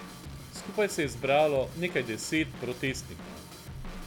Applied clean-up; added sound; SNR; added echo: none; Drum / Drum kit; 12 dB; none.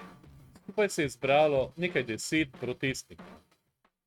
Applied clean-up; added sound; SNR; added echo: neural mask model RNNoise.